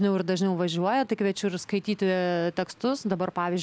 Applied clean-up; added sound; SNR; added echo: none; none; none; none.